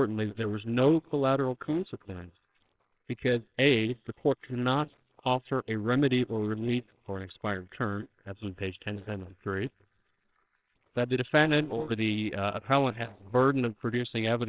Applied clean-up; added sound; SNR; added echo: neural separator model SepFormer WHAMR!.